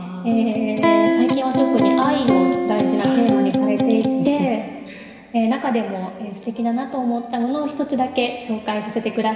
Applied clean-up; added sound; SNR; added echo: none; Electric guitar; -3 dB; reverberation time 2.9 s.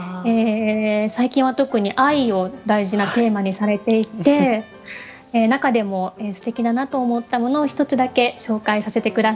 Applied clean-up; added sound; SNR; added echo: none; none; none; none.